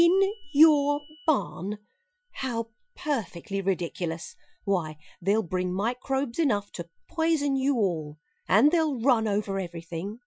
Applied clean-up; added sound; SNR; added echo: classical method Wiener filter.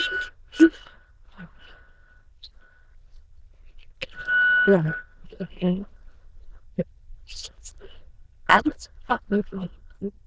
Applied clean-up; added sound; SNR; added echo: neural diffusion model UNIVERSE++.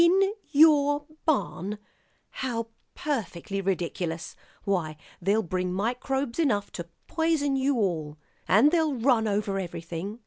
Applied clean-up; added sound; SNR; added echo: none; none; none; none.